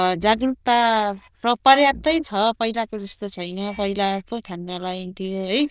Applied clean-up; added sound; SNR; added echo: neural diffusion model UNIVERSE++.